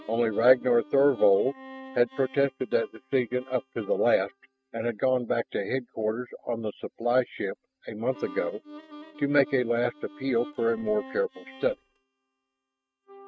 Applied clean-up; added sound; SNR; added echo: neural mask model RNNoise.